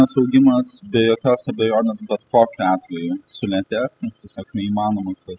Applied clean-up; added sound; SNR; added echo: classical method spectral subtraction.